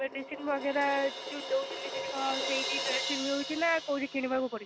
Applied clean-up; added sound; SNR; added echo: none; Crash cymbal; 5 dB; none.